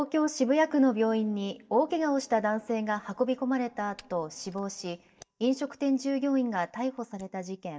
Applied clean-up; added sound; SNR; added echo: neural mask model DeepFilterNet 3.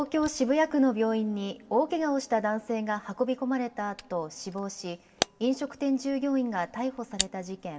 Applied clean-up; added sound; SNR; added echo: none; Camera; 13 dB; reverberation time 2.4 s.